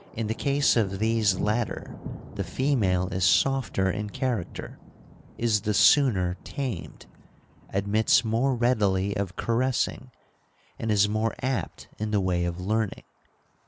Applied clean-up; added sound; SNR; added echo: none; Thunder; 17 dB; none.